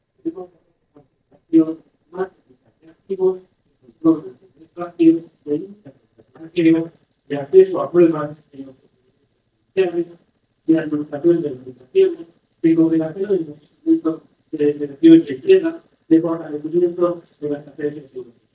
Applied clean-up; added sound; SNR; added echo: neural mask model DeepFilterNet 3.